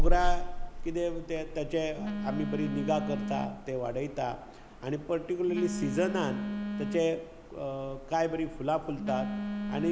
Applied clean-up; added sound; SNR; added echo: none; Telephone; 0 dB; none.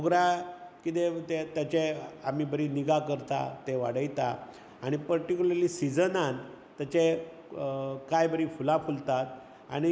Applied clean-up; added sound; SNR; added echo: none; none; none; none.